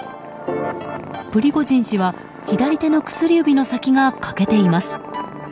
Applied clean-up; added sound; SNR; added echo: none; Purr; 19 dB; none.